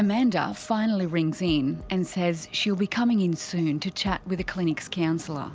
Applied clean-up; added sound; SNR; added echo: none; none; none; none.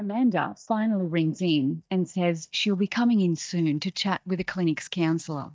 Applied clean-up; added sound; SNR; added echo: neural mask model DeepFilterNet 3.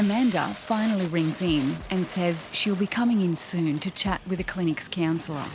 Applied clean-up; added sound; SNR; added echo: none; Fire; 17 dB; none.